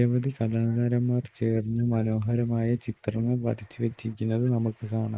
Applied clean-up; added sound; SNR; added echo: neural mask model Resemble Enhance denoiser.